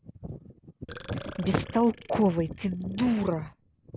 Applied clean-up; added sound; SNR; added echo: none; Burping, eructation; 18 dB; none.